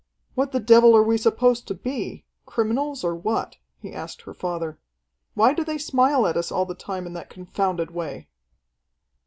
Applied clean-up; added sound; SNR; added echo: none; none; none; none.